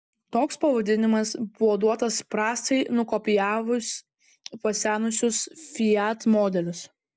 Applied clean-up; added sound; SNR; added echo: none; none; none; none.